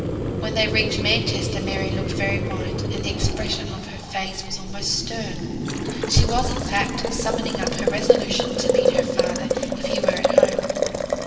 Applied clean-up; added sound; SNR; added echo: none; Boiling; -3 dB; reverberation time 2.1 s.